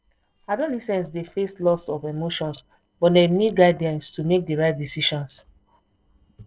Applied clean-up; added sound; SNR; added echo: neural separator model SepFormer DNS4.